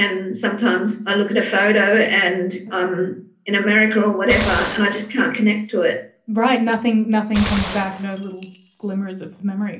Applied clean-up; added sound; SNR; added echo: none; Gunshot, gunfire; 11 dB; reverberation time 0.3 s.